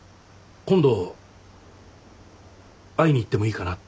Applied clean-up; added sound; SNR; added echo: none; none; none; none.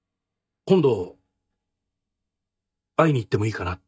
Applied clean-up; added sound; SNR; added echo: neural mask model DeepFilterNet 3.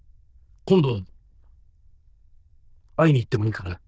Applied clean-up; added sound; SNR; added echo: neural diffusion model UNIVERSE++.